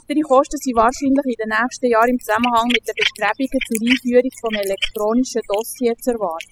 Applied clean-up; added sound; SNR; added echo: classical method spectral subtraction.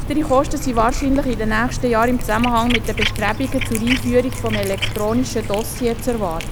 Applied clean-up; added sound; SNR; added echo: none; Cat; 4 dB; none.